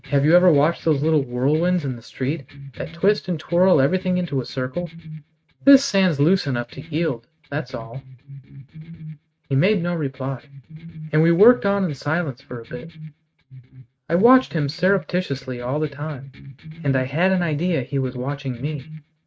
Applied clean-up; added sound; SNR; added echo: neural mask model RNNoise.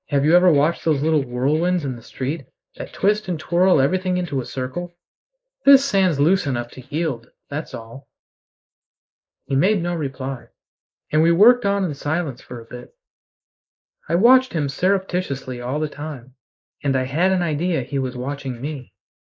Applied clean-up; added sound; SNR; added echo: neural mask model Resemble Enhance denoiser.